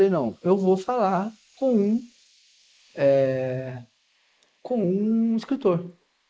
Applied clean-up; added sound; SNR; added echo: neural mask model Resemble Enhance denoiser.